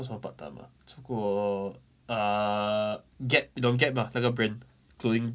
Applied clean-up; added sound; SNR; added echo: none; none; none; none.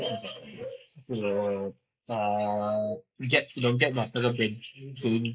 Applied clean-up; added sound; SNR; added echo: neural mask model Resemble Enhance denoiser.